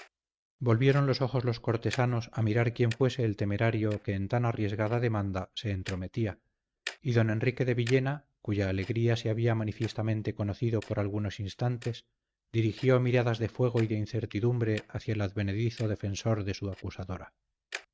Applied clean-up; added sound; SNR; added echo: neural mask model RNNoise.